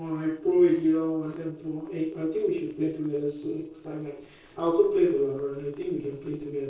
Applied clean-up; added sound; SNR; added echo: neural separator model SepFormer DNS4.